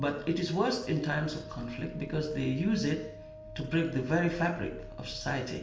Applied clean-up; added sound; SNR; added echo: none; Wind instrument, woodwind instrument; 17 dB; reverberation time 0.7 s.